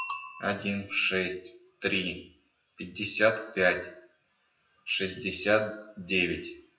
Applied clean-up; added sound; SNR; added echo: classical method WPE with log-MMSE.